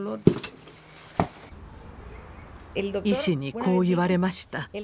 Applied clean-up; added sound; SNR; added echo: none; Walk, footsteps; 0 dB; none.